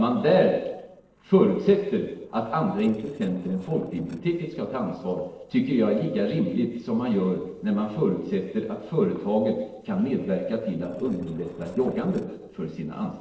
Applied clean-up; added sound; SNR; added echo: neural separator model SepFormer DNS4.